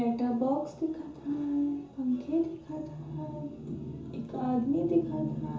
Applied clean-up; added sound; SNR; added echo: none; none; none; reverberation time 0.6 s.